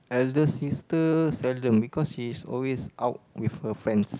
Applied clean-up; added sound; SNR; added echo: none; none; none; none.